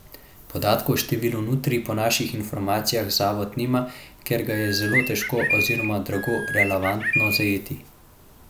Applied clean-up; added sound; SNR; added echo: none; Bird; 1 dB; none.